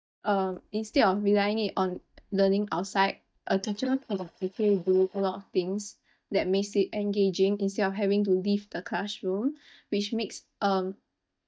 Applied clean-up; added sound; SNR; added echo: neural mask model DeepFilterNet 3.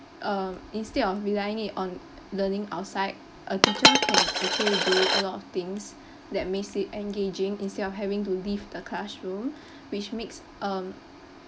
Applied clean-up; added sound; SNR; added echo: none; Coin (dropping); -5 dB; none.